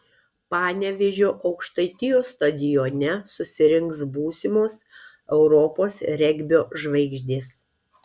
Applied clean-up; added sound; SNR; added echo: none; none; none; none.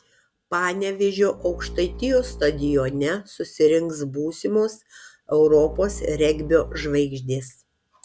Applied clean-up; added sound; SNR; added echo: none; Bowed string instrument; 13 dB; none.